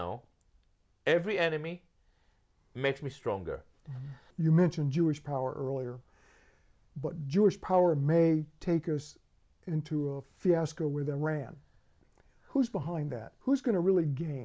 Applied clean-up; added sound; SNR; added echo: none; none; none; none.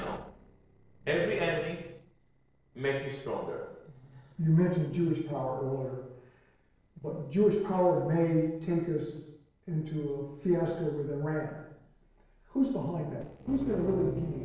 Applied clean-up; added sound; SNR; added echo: neural separator model SepFormer DNS4.